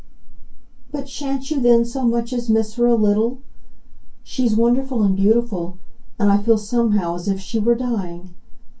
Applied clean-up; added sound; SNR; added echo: none; none; none; reverberation time 0.2 s.